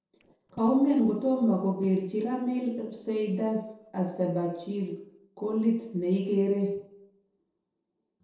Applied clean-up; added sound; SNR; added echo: neural separator model SepFormer DNS4.